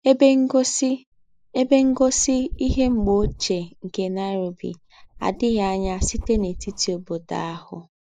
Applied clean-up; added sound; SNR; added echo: neural mask model Resemble Enhance denoiser.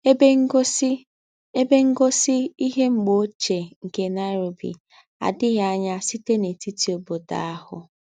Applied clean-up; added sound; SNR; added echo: none; none; none; none.